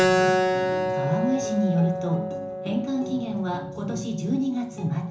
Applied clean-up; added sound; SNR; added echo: none; Keyboard (musical); 0 dB; reverberation time 0.7 s.